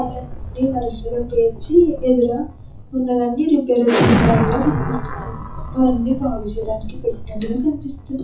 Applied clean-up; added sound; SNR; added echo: classical method WPE with log-MMSE.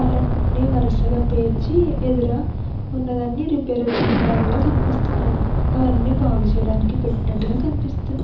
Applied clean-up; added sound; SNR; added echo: none; Explosion; -4 dB; reverberation time 0.6 s.